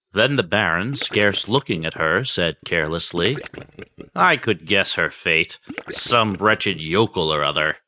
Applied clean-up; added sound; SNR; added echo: neural mask model RNNoise.